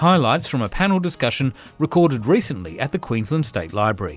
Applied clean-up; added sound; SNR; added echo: none; none; none; none.